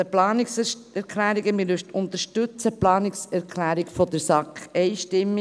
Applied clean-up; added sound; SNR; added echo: none; none; none; none.